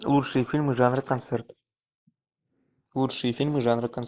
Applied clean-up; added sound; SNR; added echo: neural mask model Resemble Enhance denoiser.